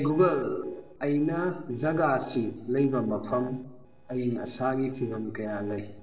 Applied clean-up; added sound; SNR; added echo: neural separator model SepFormer DNS4.